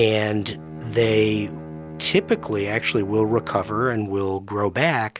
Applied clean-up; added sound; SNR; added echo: none; Bowed string instrument; 15 dB; none.